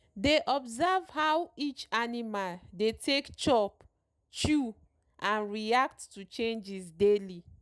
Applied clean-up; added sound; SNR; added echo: none; none; none; none.